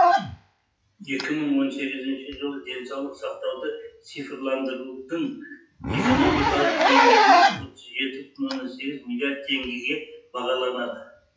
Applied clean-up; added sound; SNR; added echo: classical method WPE with log-MMSE.